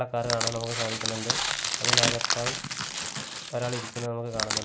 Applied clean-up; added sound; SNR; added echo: none; Crushing; -3 dB; none.